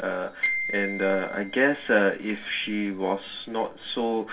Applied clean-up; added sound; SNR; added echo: none; Glockenspiel; 9 dB; reverberation time 0.2 s.